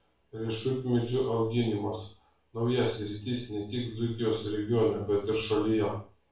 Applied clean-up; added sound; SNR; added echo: none; none; none; reverberation time 0.4 s.